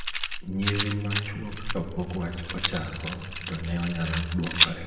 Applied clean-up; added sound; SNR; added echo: none; Rattle; 0 dB; reverberation time 1.5 s.